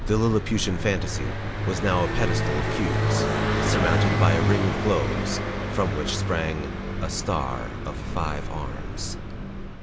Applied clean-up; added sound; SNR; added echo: none; Car passing by; -1 dB; none.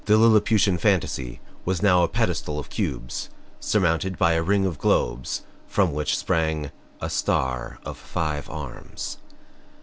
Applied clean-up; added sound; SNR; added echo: none; none; none; none.